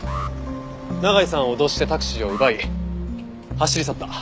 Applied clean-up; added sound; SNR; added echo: none; Alarm; 16 dB; none.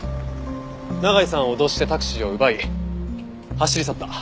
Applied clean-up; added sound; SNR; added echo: none; none; none; none.